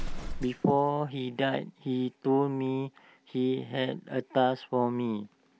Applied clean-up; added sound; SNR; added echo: none; Explosion; 12 dB; none.